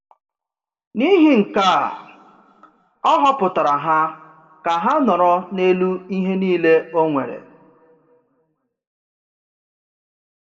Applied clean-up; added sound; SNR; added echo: none; none; none; reverberation time 1.0 s.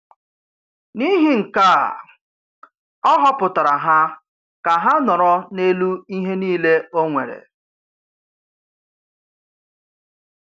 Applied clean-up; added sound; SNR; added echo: none; none; none; none.